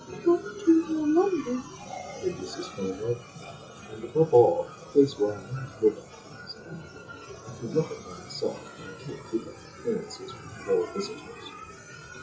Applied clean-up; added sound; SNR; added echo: classical method WPE with log-MMSE.